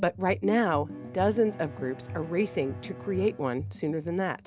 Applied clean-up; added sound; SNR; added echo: none; Bowed string instrument; 18 dB; none.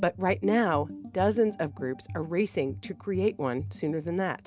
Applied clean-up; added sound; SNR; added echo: none; none; none; none.